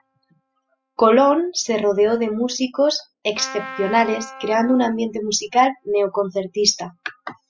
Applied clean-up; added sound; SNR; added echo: classical method spectral subtraction.